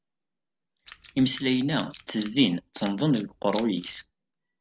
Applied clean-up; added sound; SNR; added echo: none; Tools; 15 dB; none.